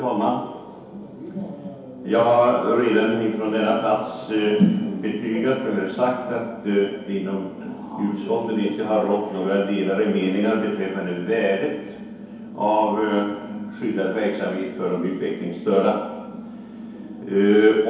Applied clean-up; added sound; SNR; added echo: none; none; none; reverberation time 2.2 s.